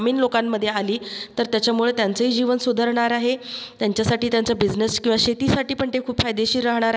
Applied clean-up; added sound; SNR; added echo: none; none; none; none.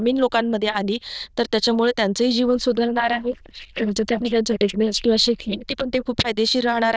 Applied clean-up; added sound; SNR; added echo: neural diffusion model UNIVERSE++.